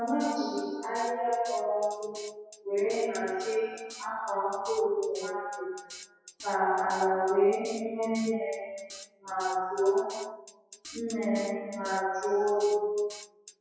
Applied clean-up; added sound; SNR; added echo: classical method WPE with log-MMSE.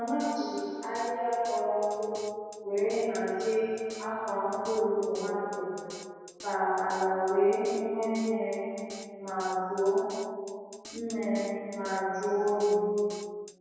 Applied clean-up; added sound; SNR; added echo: none; Drum kit; 20 dB; reverberation time 2.1 s.